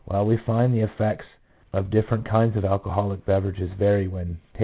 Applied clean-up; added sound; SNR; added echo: none; none; none; none.